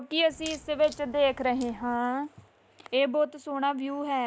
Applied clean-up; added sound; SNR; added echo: none; Crack; 19 dB; none.